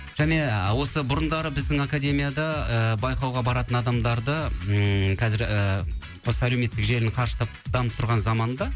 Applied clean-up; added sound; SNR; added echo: none; none; none; none.